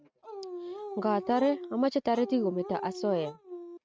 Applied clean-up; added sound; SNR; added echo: neural mask model RNNoise.